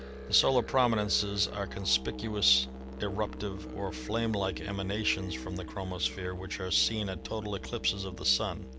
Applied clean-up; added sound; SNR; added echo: none; Musical instrument; 10 dB; none.